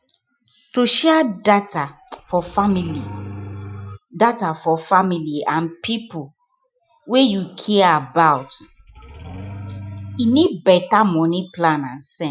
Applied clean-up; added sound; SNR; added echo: classical method Wiener filter.